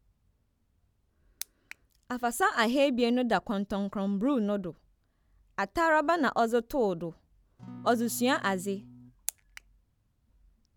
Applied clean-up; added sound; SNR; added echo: none; Acoustic guitar / Strum; 16 dB; none.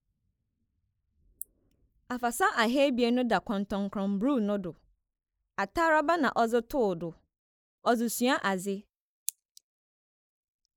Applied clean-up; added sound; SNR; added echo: neural mask model Resemble Enhance denoiser.